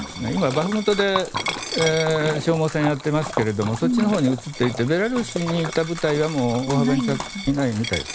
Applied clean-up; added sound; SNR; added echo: none; Coin (dropping) + Splash, splatter; 9 dB; none.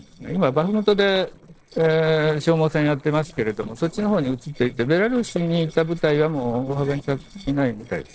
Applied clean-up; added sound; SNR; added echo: neural separator model SepFormer DNS4.